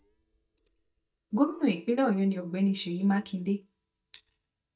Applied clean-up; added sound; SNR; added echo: neural mask model DeepFilterNet 3.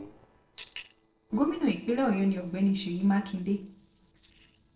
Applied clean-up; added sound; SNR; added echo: neural separator model SepFormer DNS4.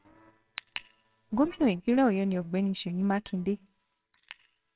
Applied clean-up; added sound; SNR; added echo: neural separator model SepFormer WHAMR!.